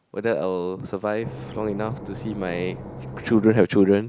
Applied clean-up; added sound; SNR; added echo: none; Engine / Boat, Water vehicle; 12 dB; none.